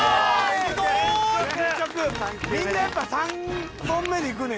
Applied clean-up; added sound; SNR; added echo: none; none; none; none.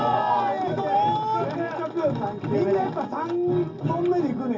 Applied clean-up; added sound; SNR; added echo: none; none; none; reverberation time 0.4 s.